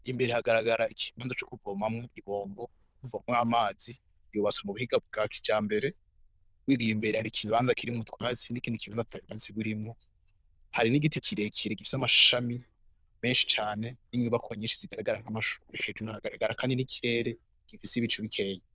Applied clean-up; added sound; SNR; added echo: neural diffusion model UNIVERSE++.